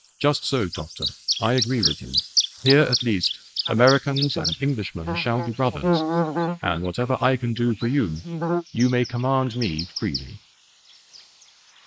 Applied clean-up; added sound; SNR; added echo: neural mask model Resemble Enhance denoiser.